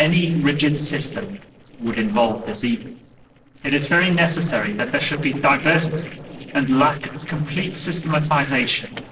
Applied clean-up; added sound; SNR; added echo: neural separator model SepFormer DNS4.